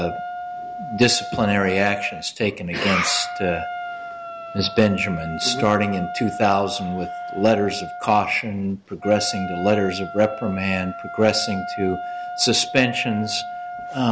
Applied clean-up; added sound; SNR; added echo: none; Wind instrument, woodwind instrument; 9 dB; none.